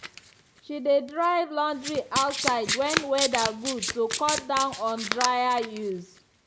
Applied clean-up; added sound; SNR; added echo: none; Domestic sounds, home sounds; 6 dB; none.